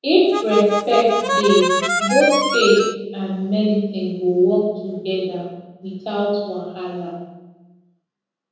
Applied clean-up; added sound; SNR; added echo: none; Harmonica; 2 dB; reverberation time 1.3 s.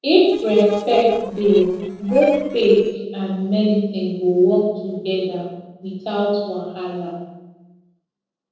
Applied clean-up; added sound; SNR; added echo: neural separator model SepFormer DNS4.